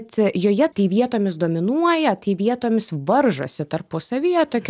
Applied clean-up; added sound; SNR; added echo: none; none; none; none.